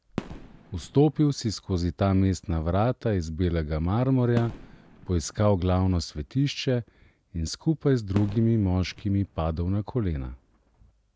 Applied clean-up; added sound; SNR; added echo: none; Fireworks; 18 dB; none.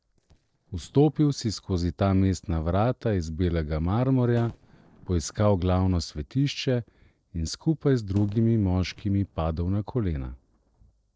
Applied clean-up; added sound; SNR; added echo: neural separator model SepFormer DNS4.